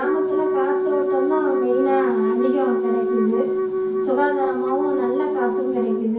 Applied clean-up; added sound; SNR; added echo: none; Wind instrument, woodwind instrument; -3 dB; reverberation time 0.6 s.